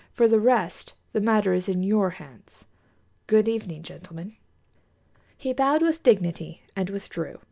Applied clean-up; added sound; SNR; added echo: none; none; none; none.